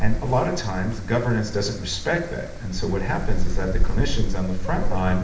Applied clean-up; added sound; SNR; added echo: none; Wind; -3 dB; reverberation time 0.8 s.